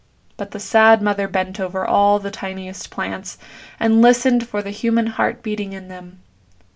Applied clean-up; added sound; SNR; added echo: none; none; none; none.